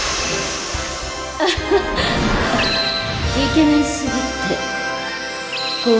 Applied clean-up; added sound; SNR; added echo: none; none; none; none.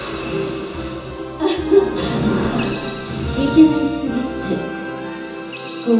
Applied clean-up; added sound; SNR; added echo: none; none; none; reverberation time 0.6 s.